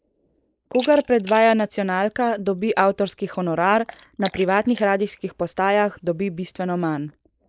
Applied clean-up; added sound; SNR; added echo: neural mask model Resemble Enhance denoiser.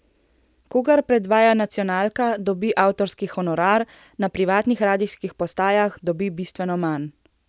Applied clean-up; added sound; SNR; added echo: none; none; none; none.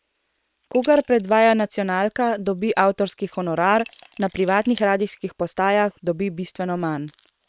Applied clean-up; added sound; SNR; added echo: neural separator model SepFormer WHAM!.